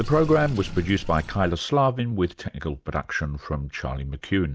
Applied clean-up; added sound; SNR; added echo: none; Sink (filling or washing) / Water; 14 dB; none.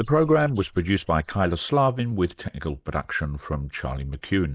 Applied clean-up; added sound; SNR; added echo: neural mask model Resemble Enhance denoiser.